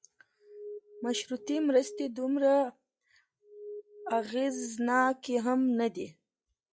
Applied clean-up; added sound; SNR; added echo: classical method log-MMSE.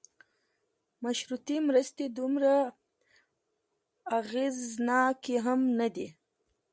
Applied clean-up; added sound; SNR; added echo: none; none; none; none.